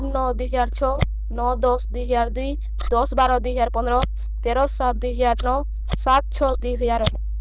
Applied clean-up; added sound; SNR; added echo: neural diffusion model UNIVERSE++.